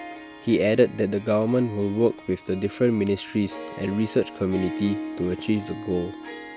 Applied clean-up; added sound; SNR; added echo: none; Harp; 13 dB; none.